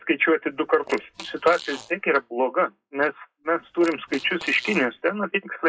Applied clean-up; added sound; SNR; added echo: classical method WPE with log-MMSE.